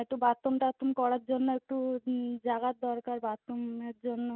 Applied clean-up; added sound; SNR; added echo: none; none; none; none.